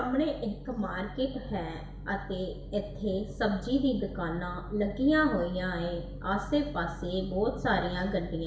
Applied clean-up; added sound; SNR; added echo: none; none; none; reverberation time 0.8 s.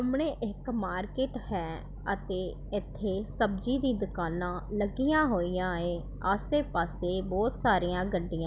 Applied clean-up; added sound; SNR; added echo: none; none; none; none.